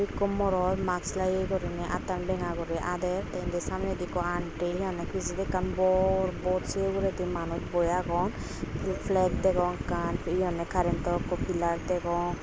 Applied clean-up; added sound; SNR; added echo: none; none; none; none.